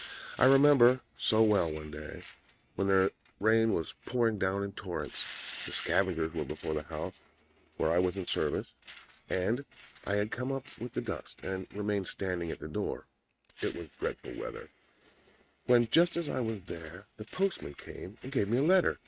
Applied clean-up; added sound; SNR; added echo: neural mask model RNNoise.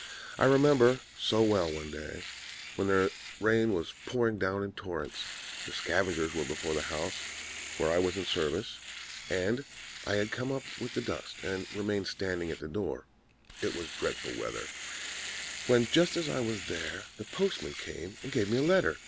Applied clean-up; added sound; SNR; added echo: none; Domestic sounds, home sounds; 11 dB; none.